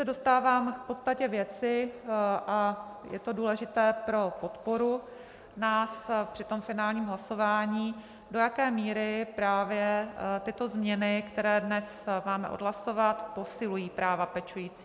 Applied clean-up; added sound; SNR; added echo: none; none; none; none.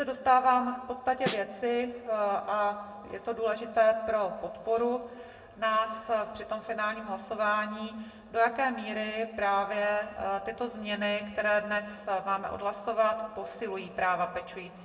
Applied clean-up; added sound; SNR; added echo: none; Snare drum; 5 dB; reverberation time 0.9 s.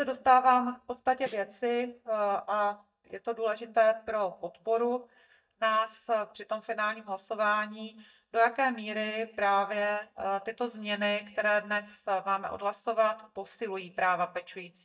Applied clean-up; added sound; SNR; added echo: neural mask model DeepFilterNet 3.